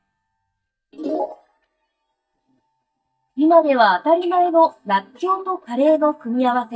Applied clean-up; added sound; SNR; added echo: neural mask model DeepFilterNet 3.